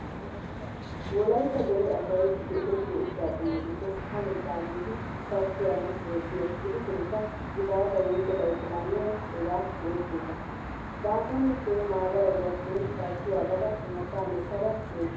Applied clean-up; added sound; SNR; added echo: none; Traffic noise, roadway noise; 7 dB; reverberation time 0.6 s.